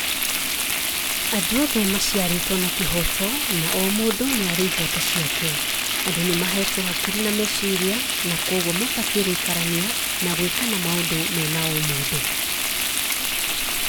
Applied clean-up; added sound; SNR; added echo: none; Frying (food); -3 dB; none.